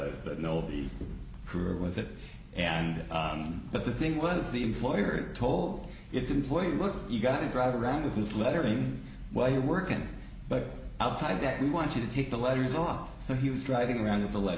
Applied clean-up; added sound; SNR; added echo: none; none; none; none.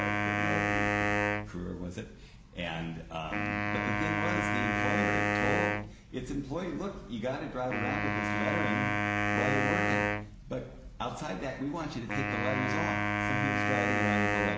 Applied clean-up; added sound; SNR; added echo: none; Wind instrument, woodwind instrument; -4 dB; none.